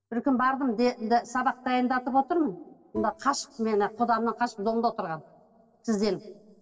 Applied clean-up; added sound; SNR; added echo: neural separator model SepFormer DNS4.